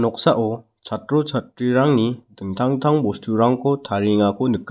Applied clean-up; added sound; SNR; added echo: none; none; none; none.